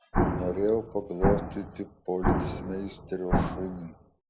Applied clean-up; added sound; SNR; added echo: none; Explosion; -2 dB; none.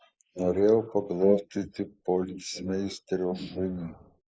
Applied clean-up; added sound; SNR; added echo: neural mask model Resemble Enhance denoiser.